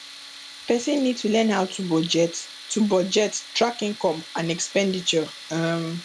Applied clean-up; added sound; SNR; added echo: none; Tools; 16 dB; none.